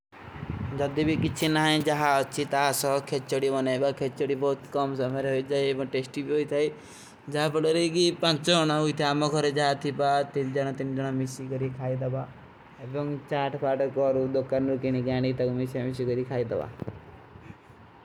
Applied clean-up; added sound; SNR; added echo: none; none; none; none.